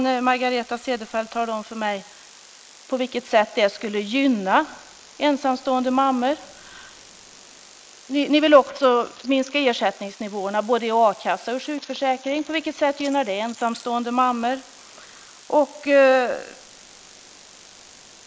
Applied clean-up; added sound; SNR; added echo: neural mask model Resemble Enhance denoiser.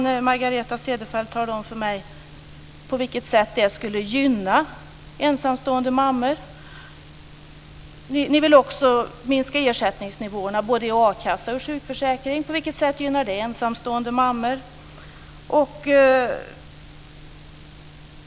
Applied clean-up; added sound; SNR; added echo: none; none; none; none.